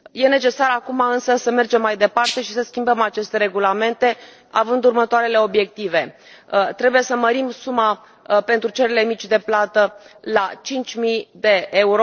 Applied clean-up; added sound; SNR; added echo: neural separator model SepFormer DNS4.